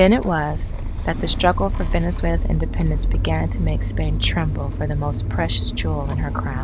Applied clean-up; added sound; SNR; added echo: none; Engine starting / Motor vehicle (road); -1 dB; none.